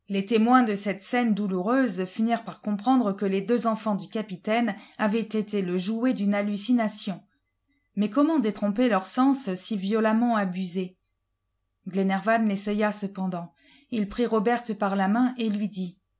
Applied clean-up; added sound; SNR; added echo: none; none; none; none.